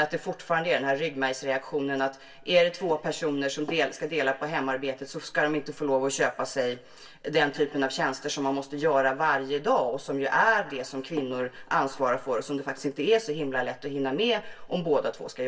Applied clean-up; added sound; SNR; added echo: none; none; none; reverberation time 0.2 s.